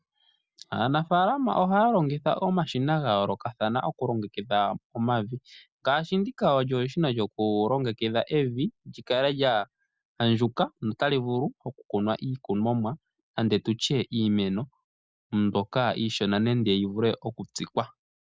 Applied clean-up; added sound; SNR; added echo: none; none; none; none.